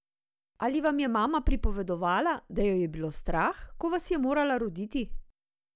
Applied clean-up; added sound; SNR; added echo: none; none; none; none.